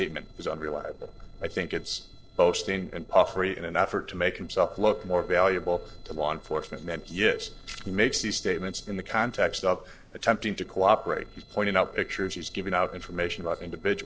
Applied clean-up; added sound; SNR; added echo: neural separator model SepFormer DNS4.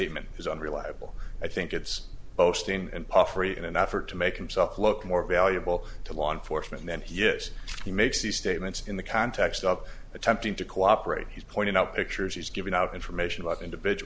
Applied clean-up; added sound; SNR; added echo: none; none; none; none.